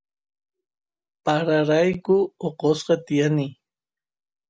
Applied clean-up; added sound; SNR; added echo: none; none; none; none.